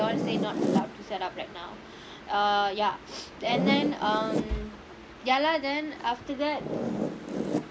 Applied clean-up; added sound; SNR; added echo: none; Zipper (clothing); 3 dB; none.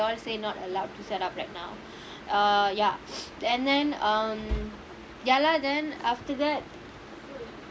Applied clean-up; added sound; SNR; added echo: none; none; none; none.